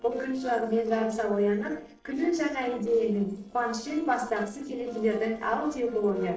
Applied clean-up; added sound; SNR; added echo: neural separator model SepFormer DNS4.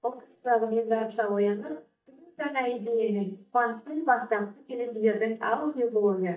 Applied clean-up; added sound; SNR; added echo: neural mask model DeepFilterNet 3.